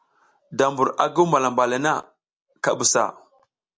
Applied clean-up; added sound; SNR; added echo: none; none; none; none.